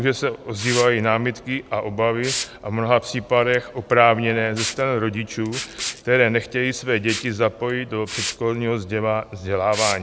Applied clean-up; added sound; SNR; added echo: none; Liquid; 12 dB; none.